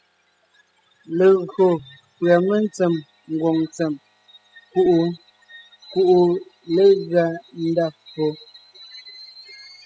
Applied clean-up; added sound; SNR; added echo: classical method spectral subtraction.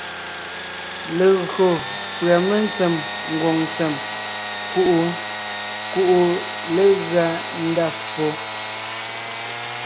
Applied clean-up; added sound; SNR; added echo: none; Sawing / Engine; 6 dB; none.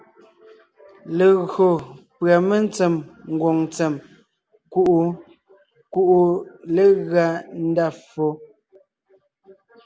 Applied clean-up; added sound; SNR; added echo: none; none; none; none.